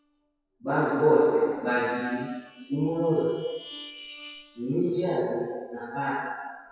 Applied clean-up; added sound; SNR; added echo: classical method WPE with log-MMSE.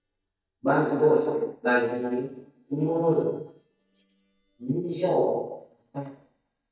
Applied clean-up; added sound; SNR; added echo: neural mask model DeepFilterNet 3.